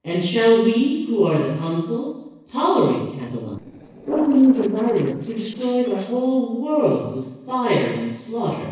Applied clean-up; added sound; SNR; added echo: neural separator model SepFormer DNS4.